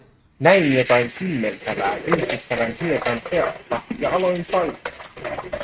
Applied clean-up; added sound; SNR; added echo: neural mask model RNNoise.